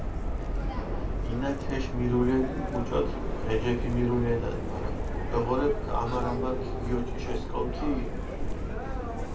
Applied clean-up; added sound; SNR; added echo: none; Subway, metro, underground; -1 dB; reverberation time 0.3 s.